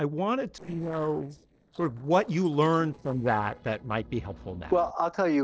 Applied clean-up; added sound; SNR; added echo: neural separator model SepFormer DNS4.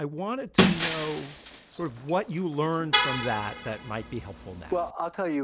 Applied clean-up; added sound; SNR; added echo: none; Vehicle horn, car horn, honking + Shatter; -2 dB; none.